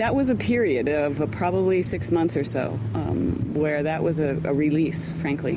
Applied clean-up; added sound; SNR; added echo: none; none; none; none.